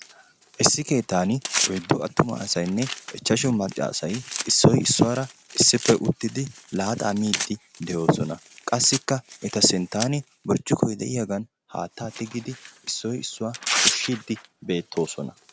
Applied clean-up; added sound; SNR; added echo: none; Tearing; 9 dB; none.